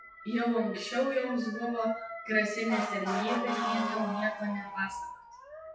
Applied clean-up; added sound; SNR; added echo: classical method WPE with log-MMSE.